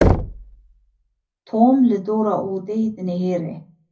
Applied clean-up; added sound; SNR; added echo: none; Knock; 3 dB; reverberation time 0.4 s.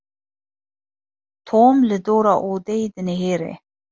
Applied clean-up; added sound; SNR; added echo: none; none; none; none.